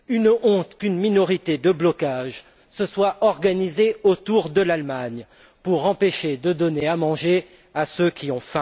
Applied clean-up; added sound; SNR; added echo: none; none; none; none.